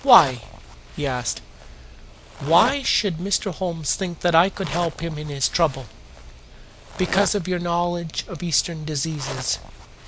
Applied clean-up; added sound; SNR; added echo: none; Zipper (clothing); 13 dB; none.